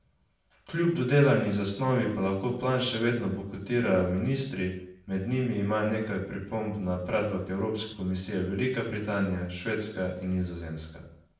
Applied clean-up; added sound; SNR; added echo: none; none; none; reverberation time 0.6 s.